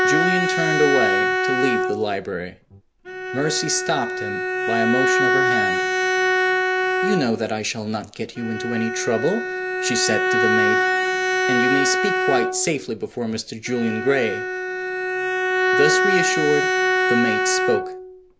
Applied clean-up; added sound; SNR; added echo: none; Bowed string instrument; -3 dB; none.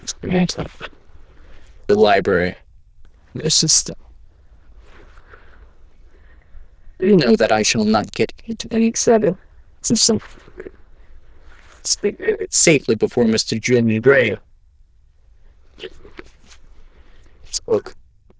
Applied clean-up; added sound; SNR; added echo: neural diffusion model UNIVERSE++.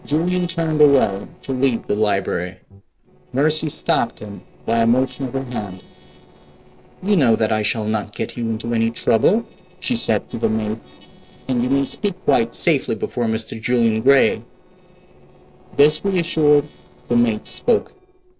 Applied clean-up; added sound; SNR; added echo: neural separator model SepFormer DNS4.